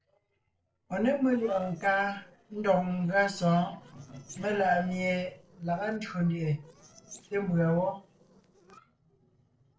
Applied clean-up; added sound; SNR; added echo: neural separator model SepFormer DNS4.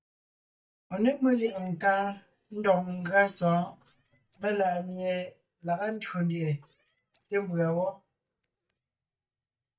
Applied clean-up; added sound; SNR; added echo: neural mask model DeepFilterNet 3.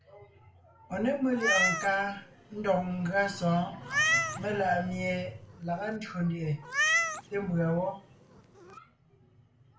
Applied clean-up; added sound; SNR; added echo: none; Meow; 1 dB; reverberation time 0.4 s.